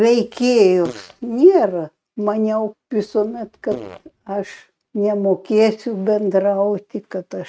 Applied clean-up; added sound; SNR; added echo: neural mask model RNNoise.